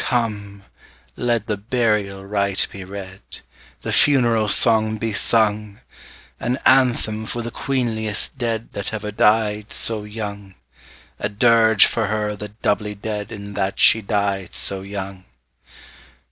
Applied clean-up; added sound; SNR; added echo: none; none; none; none.